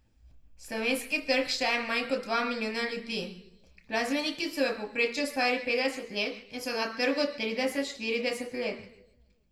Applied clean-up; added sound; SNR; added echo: none; none; none; reverberation time 0.7 s.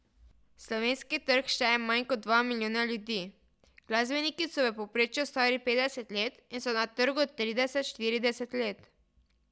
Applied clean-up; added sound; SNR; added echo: none; none; none; none.